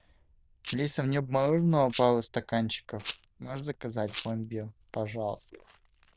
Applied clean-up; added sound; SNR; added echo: neural diffusion model UNIVERSE++.